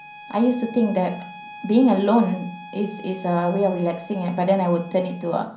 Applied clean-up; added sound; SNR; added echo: none; Bowed string instrument; 19 dB; reverberation time 0.6 s.